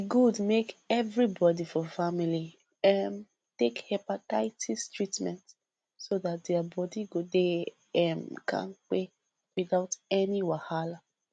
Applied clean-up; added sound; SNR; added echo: none; none; none; none.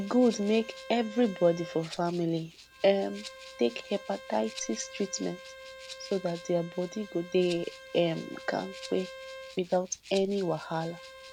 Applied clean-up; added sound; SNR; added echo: none; Bowed string instrument + Rattle (instrument); 16 dB; none.